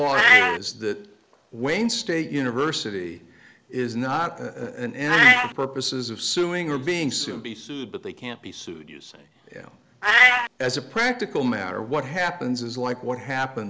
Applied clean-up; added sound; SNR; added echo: neural mask model Resemble Enhance denoiser.